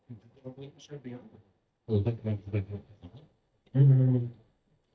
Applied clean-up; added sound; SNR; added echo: neural mask model DeepFilterNet 3.